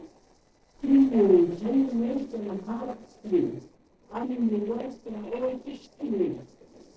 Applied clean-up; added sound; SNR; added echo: neural separator model SepFormer DNS4.